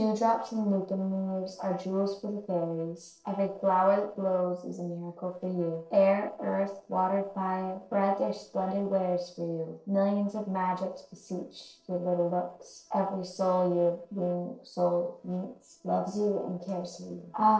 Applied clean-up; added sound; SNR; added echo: neural separator model SepFormer DNS4.